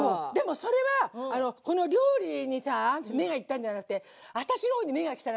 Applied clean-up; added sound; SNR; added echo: none; none; none; none.